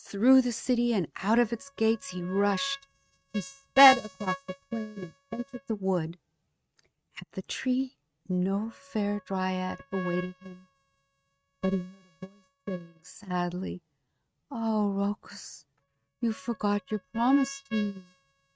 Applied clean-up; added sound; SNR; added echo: neural mask model RNNoise.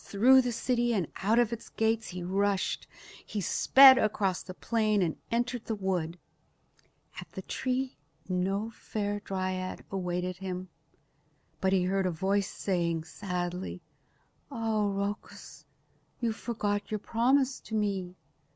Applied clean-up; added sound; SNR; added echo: none; none; none; none.